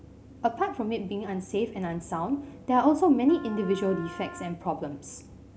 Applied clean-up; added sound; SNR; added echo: none; Wind instrument, woodwind instrument; 17 dB; none.